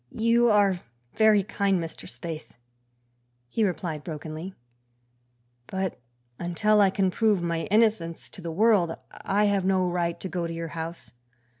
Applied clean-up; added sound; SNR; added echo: none; none; none; none.